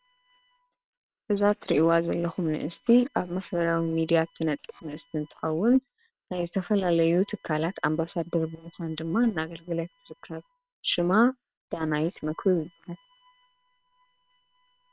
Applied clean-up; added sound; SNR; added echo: neural separator model SepFormer WHAM!.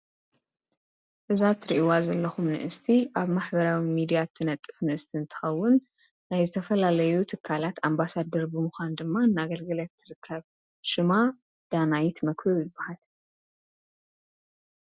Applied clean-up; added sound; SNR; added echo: none; none; none; none.